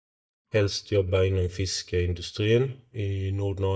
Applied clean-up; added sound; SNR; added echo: neural mask model DeepFilterNet 3.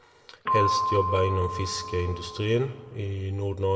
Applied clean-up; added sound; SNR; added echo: none; Percussion; 2 dB; reverberation time 0.7 s.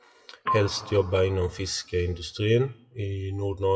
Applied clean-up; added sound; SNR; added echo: classical method WPE with log-MMSE.